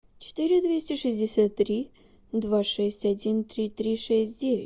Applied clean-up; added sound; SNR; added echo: none; none; none; none.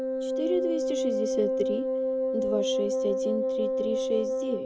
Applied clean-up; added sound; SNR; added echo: none; Wind instrument, woodwind instrument; -4 dB; none.